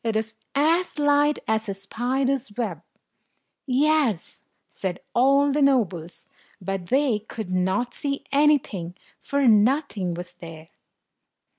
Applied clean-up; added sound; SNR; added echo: none; none; none; none.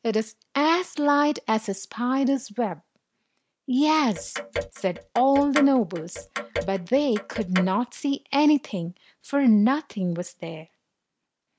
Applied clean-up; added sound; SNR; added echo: none; Clock; 9 dB; none.